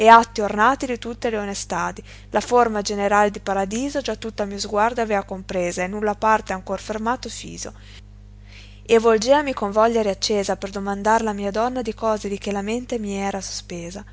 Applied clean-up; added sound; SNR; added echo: none; none; none; none.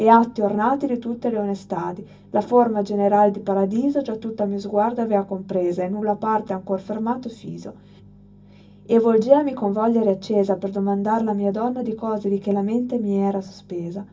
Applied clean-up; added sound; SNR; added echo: none; none; none; reverberation time 0.4 s.